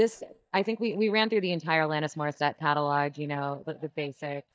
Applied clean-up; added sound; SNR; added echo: neural mask model DeepFilterNet 3.